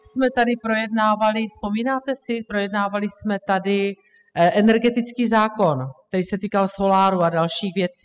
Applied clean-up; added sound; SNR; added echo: classical method spectral subtraction.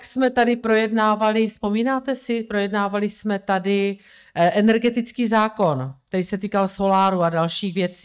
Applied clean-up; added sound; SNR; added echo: neural mask model DeepFilterNet 3.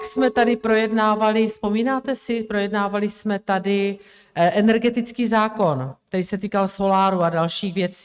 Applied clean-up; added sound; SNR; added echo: neural mask model RNNoise.